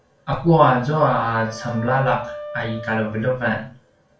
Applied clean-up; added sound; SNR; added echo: none; Wind instrument, woodwind instrument; 15 dB; reverberation time 0.4 s.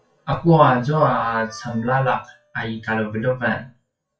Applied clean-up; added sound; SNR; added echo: classical method WPE with log-MMSE.